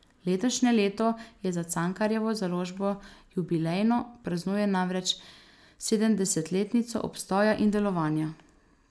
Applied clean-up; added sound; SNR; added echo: none; none; none; none.